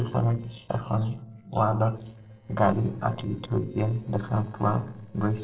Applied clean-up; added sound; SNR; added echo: neural separator model SepFormer DNS4.